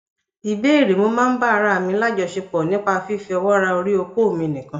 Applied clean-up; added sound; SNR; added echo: none; none; none; reverberation time 0.6 s.